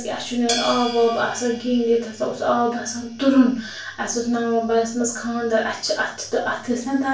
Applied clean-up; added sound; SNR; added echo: none; Hi-hat; 12 dB; reverberation time 0.3 s.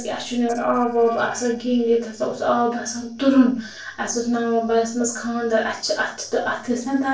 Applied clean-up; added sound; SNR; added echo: neural separator model SepFormer DNS4.